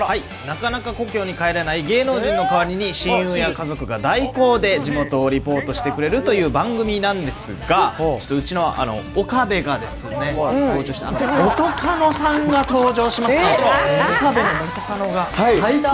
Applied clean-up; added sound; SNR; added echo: none; none; none; none.